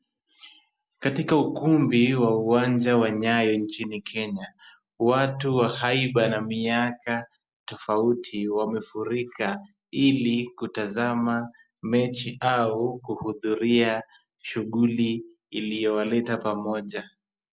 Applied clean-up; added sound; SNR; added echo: none; none; none; none.